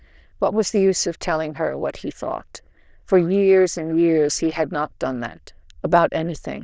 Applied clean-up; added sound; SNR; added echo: neural diffusion model UNIVERSE++.